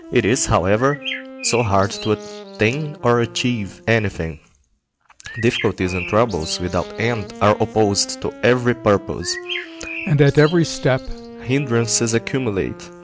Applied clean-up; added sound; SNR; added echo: none; Bird + Wind instrument, woodwind instrument; 14 dB; none.